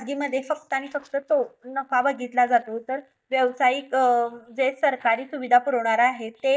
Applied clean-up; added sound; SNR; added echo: neural mask model DeepFilterNet 3.